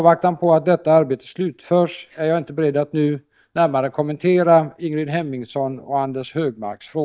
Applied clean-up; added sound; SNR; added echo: neural mask model DeepFilterNet 3.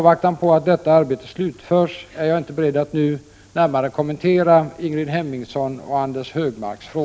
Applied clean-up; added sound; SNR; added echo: none; none; none; none.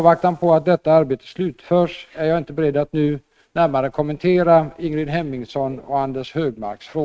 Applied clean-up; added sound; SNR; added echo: neural mask model RNNoise.